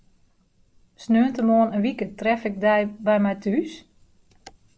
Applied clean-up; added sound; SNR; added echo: none; none; none; none.